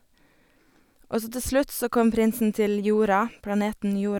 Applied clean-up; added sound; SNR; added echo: none; none; none; none.